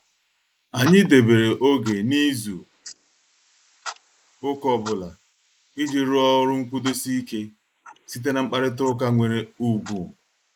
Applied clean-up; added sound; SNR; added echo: neural mask model Resemble Enhance denoiser.